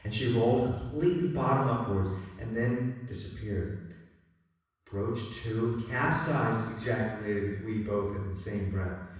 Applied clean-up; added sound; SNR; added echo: none; Bowed string instrument; 19 dB; reverberation time 1.1 s.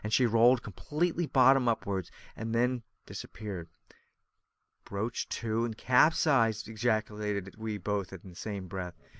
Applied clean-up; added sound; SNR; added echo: none; none; none; none.